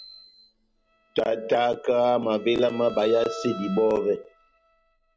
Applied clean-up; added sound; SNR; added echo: none; Bowed string instrument; 18 dB; none.